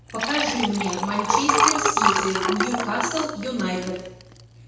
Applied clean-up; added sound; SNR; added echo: none; Liquid; -3 dB; reverberation time 0.8 s.